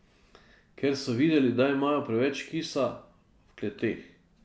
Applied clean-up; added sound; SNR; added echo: none; none; none; none.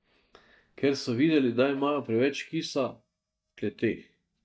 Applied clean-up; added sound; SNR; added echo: neural mask model DeepFilterNet 3.